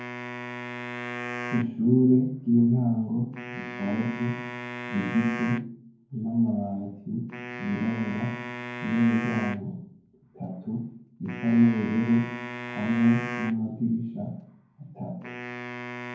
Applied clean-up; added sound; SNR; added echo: none; Wind instrument, woodwind instrument; 10 dB; reverberation time 0.9 s.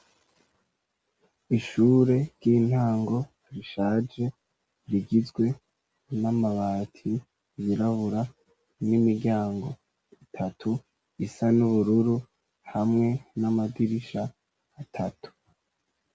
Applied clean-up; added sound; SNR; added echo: none; none; none; none.